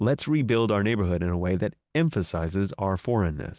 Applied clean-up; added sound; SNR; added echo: none; none; none; none.